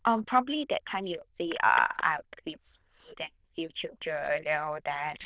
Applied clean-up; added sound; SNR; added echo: neural diffusion model UNIVERSE++.